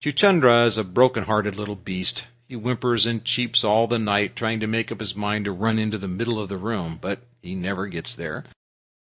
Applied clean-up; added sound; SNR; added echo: none; none; none; none.